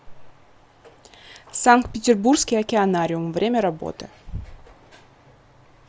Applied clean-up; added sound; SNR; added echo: none; none; none; none.